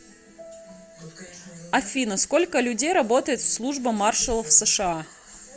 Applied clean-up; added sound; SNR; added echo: none; none; none; none.